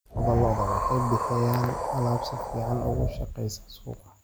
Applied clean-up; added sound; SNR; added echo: none; Wind; 2 dB; none.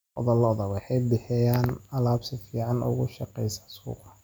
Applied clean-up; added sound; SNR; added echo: none; none; none; none.